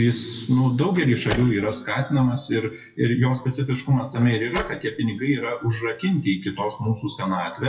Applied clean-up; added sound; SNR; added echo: classical method WPE with log-MMSE.